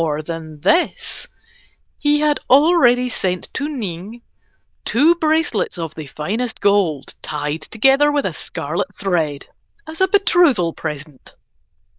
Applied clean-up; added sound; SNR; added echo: neural diffusion model UNIVERSE++.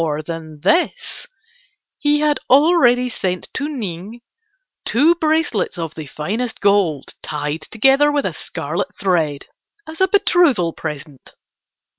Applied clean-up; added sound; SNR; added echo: neural separator model SepFormer WHAM!.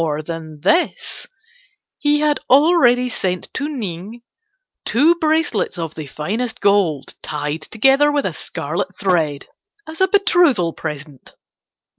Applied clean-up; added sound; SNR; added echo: neural separator model SepFormer DNS4.